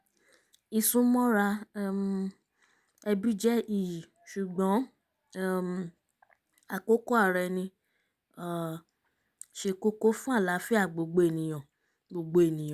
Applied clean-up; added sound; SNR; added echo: none; none; none; none.